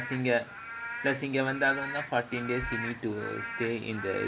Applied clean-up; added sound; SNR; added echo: none; Rain / Frog; 8 dB; none.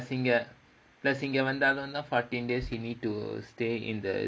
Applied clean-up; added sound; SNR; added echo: none; none; none; none.